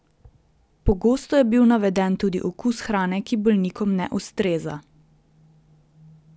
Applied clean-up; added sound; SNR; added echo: none; none; none; none.